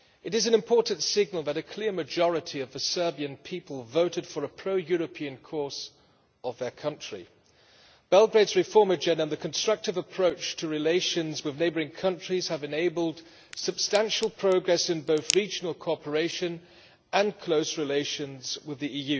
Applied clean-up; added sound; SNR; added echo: none; Crack; 10 dB; none.